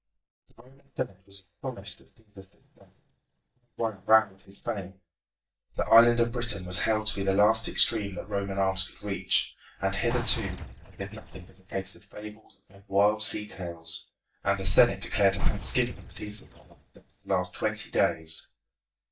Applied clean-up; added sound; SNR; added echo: neural mask model DeepFilterNet 3.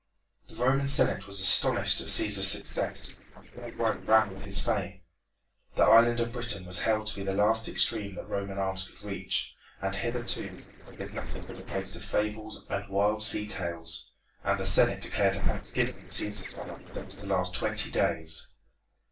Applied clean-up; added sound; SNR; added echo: neural separator model SepFormer DNS4.